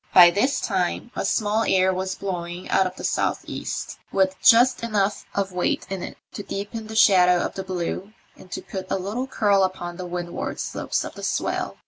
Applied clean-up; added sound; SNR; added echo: none; none; none; none.